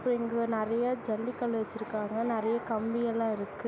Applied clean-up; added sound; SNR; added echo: none; none; none; none.